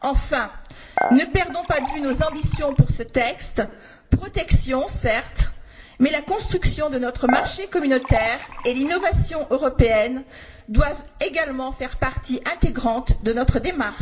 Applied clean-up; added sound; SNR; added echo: none; Dishes, pots, and pans / Chink, clink; 8 dB; reverberation time 1.0 s.